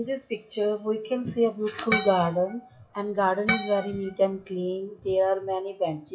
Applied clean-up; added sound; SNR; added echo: classical method WPE with log-MMSE.